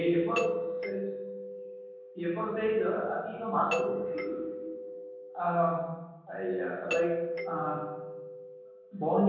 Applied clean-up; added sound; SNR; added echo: none; Doorbell; 4 dB; reverberation time 1.3 s.